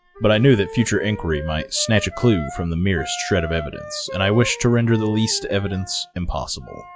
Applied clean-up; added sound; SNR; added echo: classical method log-MMSE.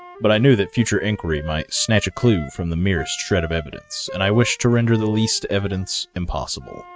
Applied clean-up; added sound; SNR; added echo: neural mask model RNNoise.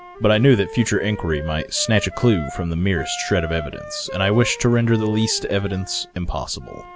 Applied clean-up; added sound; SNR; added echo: none; Wind instrument, woodwind instrument; 14 dB; none.